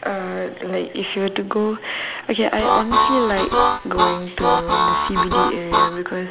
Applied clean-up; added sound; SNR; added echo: none; Harmonica; -5 dB; none.